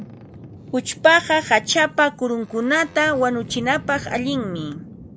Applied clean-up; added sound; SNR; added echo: none; Boat, Water vehicle; 16 dB; none.